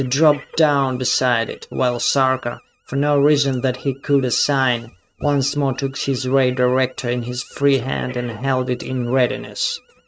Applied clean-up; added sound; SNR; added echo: neural mask model RNNoise.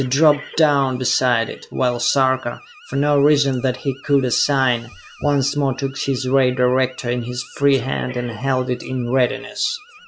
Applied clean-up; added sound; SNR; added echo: classical method log-MMSE.